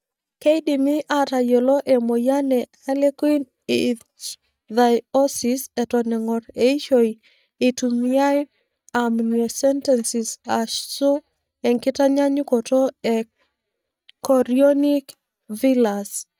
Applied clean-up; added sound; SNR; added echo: neural mask model DeepFilterNet 3.